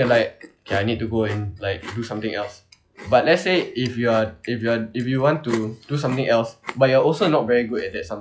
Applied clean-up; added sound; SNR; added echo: classical method log-MMSE.